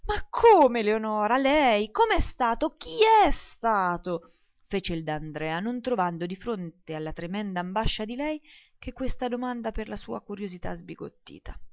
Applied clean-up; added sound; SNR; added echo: none; none; none; none.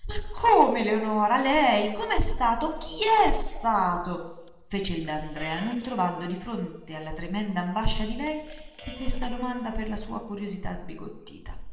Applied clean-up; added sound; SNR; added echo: neural separator model SepFormer DNS4.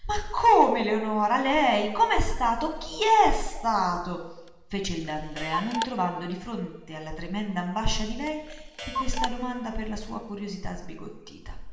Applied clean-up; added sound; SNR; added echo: none; Clock; 12 dB; reverberation time 1.1 s.